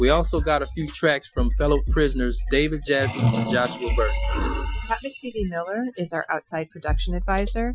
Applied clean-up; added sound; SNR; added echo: classical method Wiener filter.